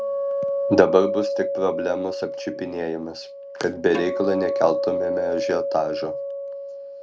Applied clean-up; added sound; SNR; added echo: none; Acoustic guitar; 2 dB; none.